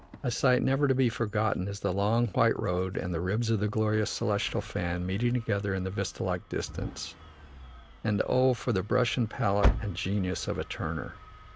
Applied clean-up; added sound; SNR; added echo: none; Engine starting; 10 dB; none.